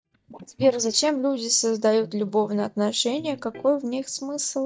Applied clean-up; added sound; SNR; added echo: neural mask model DeepFilterNet 3.